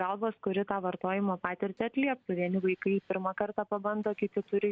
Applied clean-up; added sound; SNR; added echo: none; none; none; none.